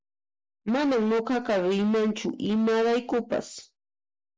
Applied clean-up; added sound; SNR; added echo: none; none; none; none.